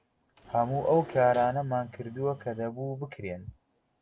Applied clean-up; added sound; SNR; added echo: none; Engine / Mechanisms; 19 dB; none.